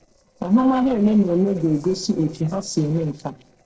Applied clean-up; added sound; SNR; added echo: neural separator model SepFormer DNS4.